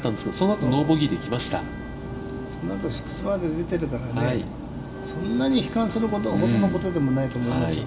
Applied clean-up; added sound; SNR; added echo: none; Bowed string instrument; 17 dB; reverberation time 2.6 s.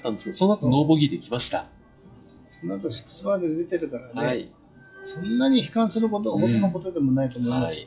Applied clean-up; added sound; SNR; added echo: classical method WPE with log-MMSE.